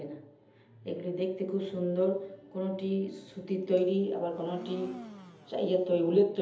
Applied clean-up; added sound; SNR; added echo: none; Domestic sounds, home sounds; 16 dB; reverberation time 0.7 s.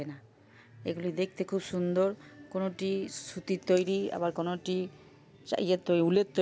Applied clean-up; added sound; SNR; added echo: none; none; none; none.